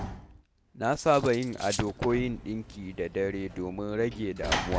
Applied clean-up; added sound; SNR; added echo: none; Cutlery, silverware + Sliding door / Slam; 9 dB; none.